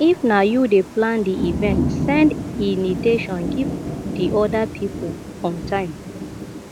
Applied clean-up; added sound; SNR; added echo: none; Thunder / Rain; 6 dB; none.